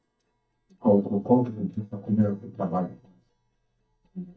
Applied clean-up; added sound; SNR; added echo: neural mask model DeepFilterNet 3.